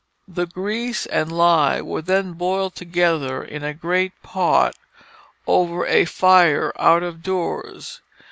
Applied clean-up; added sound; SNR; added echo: none; none; none; none.